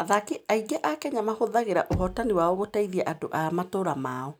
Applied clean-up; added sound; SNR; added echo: none; Knock; 12 dB; none.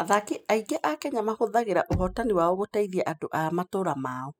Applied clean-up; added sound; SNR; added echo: classical method spectral subtraction.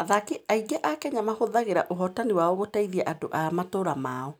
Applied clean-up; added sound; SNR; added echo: none; none; none; none.